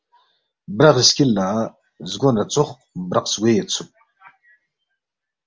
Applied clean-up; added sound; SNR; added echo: none; none; none; none.